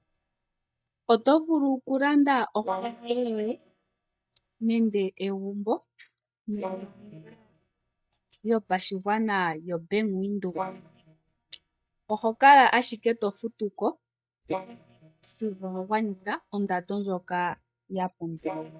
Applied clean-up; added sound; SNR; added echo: neural mask model DeepFilterNet 3.